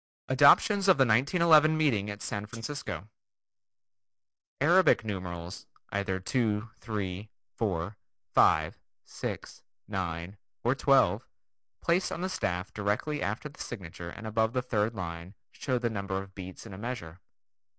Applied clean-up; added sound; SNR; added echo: neural mask model DeepFilterNet 3.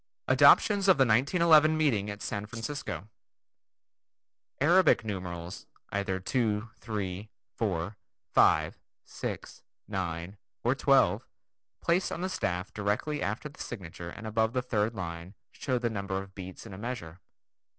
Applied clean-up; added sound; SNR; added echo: neural separator model SepFormer DNS4.